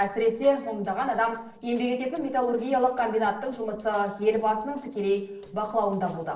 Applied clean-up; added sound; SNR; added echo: neural separator model SepFormer DNS4.